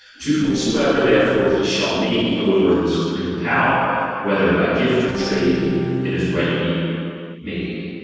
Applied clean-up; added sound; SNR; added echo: neural separator model SepFormer DNS4.